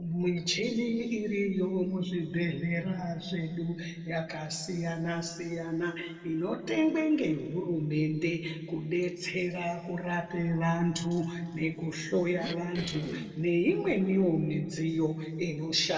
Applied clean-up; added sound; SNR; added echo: neural separator model SepFormer DNS4.